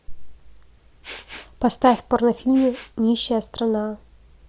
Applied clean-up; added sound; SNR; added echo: none; Respiratory sounds; 17 dB; none.